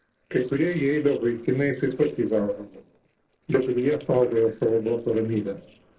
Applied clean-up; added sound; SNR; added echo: neural separator model SepFormer DNS4.